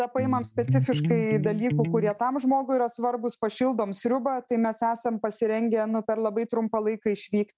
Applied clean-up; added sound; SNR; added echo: neural mask model RNNoise.